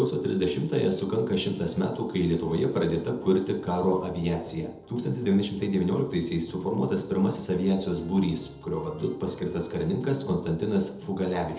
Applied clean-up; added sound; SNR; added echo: none; none; none; reverberation time 0.7 s.